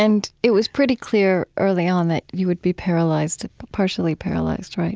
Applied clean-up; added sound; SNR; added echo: none; none; none; none.